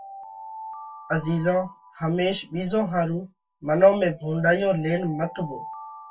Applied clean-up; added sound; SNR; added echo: none; Alarm; 17 dB; reverberation time 0.1 s.